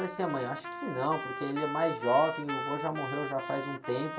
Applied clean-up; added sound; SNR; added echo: none; Trumpet; 6 dB; reverberation time 0.2 s.